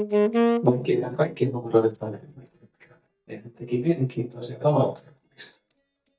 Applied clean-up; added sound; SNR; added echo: neural mask model DeepFilterNet 3.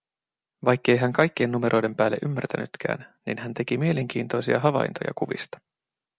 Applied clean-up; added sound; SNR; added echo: none; none; none; none.